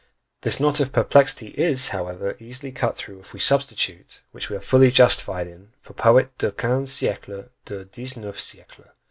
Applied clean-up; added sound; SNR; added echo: none; none; none; none.